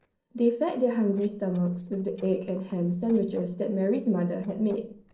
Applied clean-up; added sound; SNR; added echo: neural separator model SepFormer DNS4.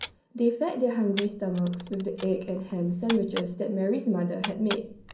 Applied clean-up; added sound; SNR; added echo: none; Camera; 6 dB; reverberation time 0.6 s.